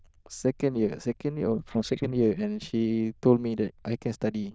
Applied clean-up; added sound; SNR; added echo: neural diffusion model UNIVERSE++.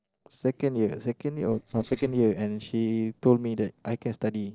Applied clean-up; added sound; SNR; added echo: neural separator model SepFormer DNS4.